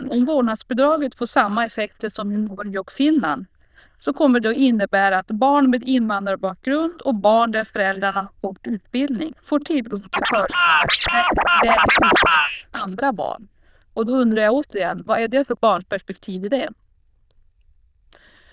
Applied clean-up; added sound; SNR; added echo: neural diffusion model UNIVERSE++.